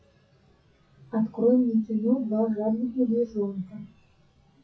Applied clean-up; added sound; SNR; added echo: classical method WPE with log-MMSE.